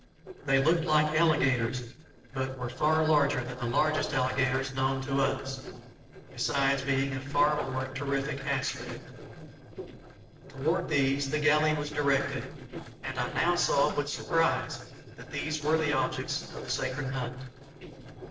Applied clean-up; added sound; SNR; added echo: neural separator model SepFormer DNS4.